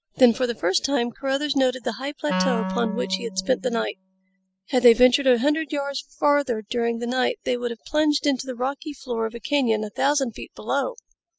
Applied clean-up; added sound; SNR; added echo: classical method spectral subtraction.